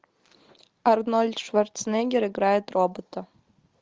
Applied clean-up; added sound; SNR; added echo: none; none; none; none.